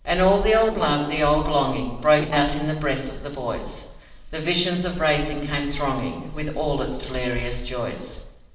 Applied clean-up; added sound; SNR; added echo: neural separator model SepFormer DNS4.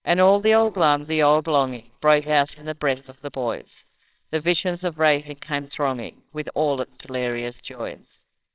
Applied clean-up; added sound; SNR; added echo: neural separator model SepFormer WHAMR!.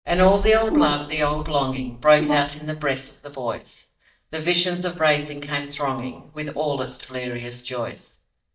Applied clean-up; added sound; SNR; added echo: neural mask model DeepFilterNet 3.